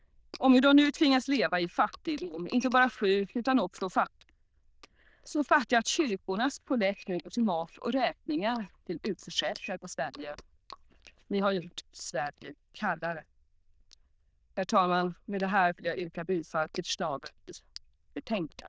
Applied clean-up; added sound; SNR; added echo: neural diffusion model UNIVERSE++.